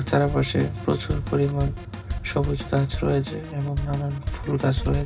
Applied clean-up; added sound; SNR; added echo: none; Drum kit; 8 dB; reverberation time 0.4 s.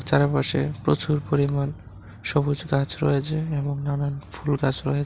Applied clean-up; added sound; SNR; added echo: none; none; none; none.